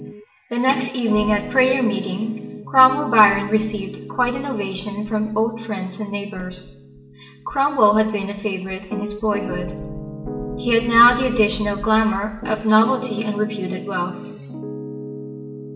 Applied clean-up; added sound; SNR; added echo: none; Piano; 12 dB; reverberation time 0.8 s.